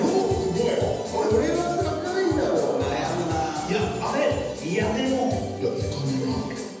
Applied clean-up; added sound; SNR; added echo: none; none; none; reverberation time 1.1 s.